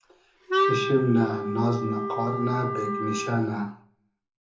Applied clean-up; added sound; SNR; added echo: none; Wind instrument, woodwind instrument; 2 dB; reverberation time 0.6 s.